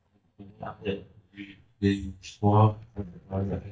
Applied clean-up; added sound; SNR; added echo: neural mask model DeepFilterNet 3.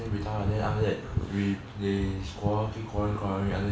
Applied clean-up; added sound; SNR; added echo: none; none; none; none.